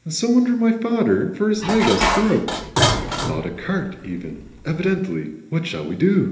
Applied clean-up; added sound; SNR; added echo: none; Dishes, pots, and pans; 3 dB; reverberation time 1.0 s.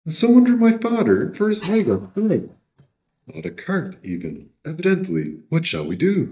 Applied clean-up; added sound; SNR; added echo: neural mask model DeepFilterNet 3.